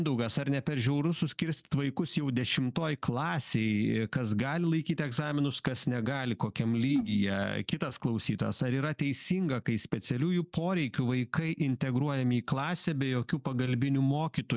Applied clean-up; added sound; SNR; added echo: none; none; none; none.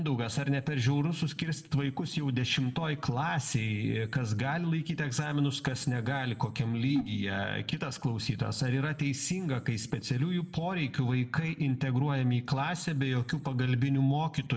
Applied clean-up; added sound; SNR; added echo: none; none; none; reverberation time 0.6 s.